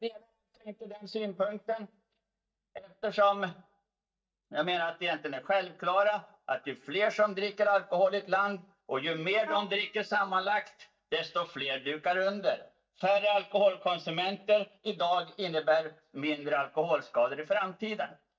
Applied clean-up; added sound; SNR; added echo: neural mask model DeepFilterNet 3.